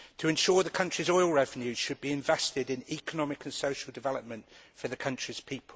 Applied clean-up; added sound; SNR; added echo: none; none; none; none.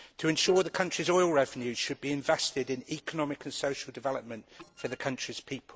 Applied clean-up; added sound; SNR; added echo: neural separator model SepFormer DNS4.